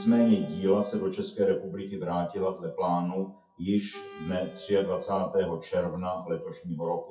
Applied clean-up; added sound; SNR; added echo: classical method WPE with log-MMSE.